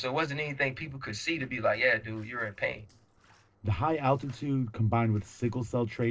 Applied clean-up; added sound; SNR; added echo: neural separator model SepFormer DNS4.